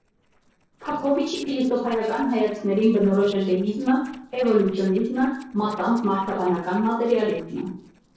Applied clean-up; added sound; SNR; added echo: neural separator model SepFormer DNS4.